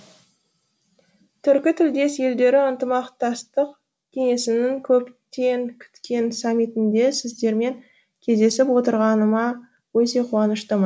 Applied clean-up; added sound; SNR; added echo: none; none; none; none.